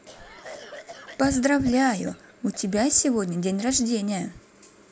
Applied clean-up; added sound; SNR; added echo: none; Cough; 20 dB; none.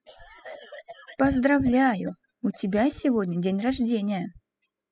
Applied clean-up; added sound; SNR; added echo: classical method spectral subtraction.